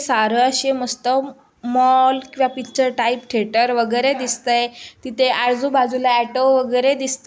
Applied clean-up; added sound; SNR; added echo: none; none; none; none.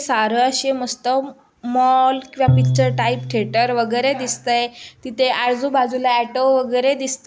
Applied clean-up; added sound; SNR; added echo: none; Bowed string instrument; 5 dB; none.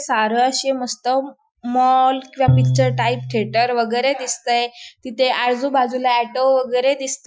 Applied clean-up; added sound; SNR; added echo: classical method Wiener filter.